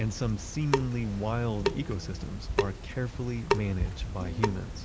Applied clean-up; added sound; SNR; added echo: none; Drip / Sink (filling or washing) / Water tap, faucet; 2 dB; none.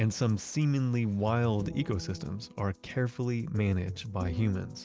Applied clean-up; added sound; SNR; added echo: none; none; none; none.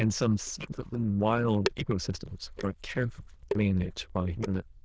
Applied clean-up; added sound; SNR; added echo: neural diffusion model UNIVERSE++.